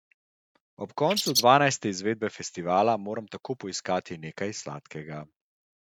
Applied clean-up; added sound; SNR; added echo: neural mask model RNNoise.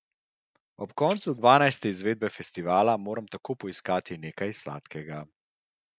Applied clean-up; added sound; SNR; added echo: neural mask model DeepFilterNet 3.